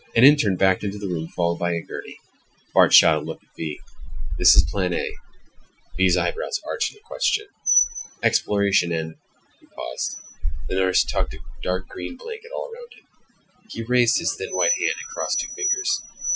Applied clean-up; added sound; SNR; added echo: classical method Wiener filter.